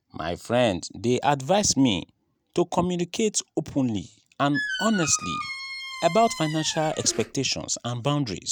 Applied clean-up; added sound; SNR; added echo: none; Squeak; 9 dB; none.